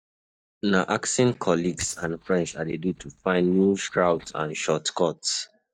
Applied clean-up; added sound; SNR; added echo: neural mask model DeepFilterNet 3.